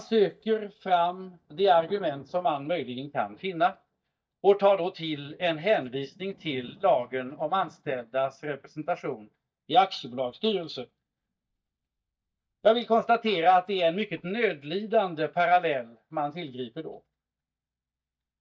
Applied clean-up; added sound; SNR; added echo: neural mask model DeepFilterNet 3.